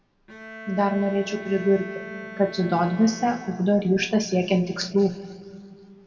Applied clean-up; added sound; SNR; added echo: none; Bowed string instrument; 17 dB; reverberation time 1.9 s.